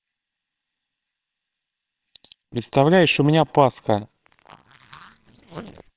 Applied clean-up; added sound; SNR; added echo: neural separator model SepFormer WHAMR!.